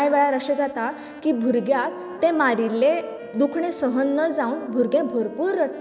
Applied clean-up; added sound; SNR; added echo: none; Wind instrument, woodwind instrument; 16 dB; none.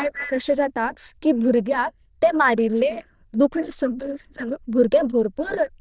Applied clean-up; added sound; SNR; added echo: neural diffusion model UNIVERSE++.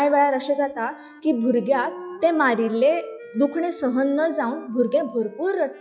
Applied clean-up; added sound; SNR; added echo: classical method log-MMSE.